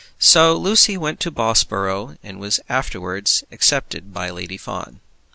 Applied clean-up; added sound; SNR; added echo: none; none; none; none.